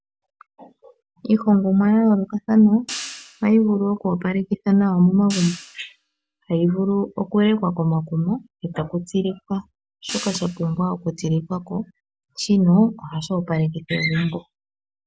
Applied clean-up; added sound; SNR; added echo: none; Hi-hat; 16 dB; none.